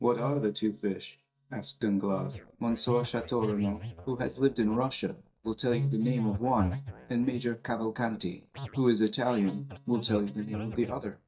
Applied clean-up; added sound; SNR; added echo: neural mask model DeepFilterNet 3.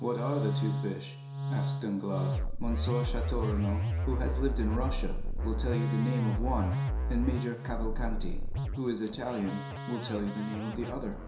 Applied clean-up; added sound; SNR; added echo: none; Musical instrument; -3 dB; reverberation time 0.7 s.